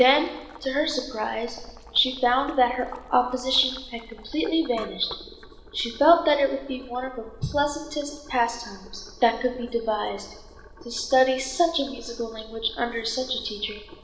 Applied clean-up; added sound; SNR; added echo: none; Boiling; 19 dB; reverberation time 1.1 s.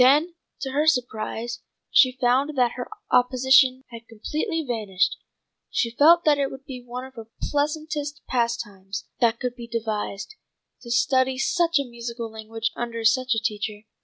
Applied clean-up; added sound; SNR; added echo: none; none; none; none.